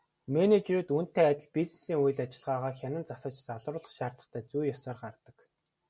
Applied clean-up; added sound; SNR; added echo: none; none; none; none.